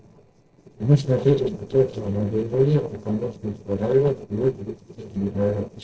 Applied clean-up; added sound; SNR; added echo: neural separator model SepFormer DNS4.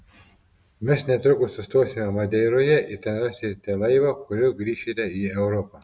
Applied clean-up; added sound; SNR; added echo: none; none; none; none.